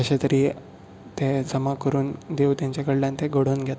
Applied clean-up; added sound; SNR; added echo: none; none; none; none.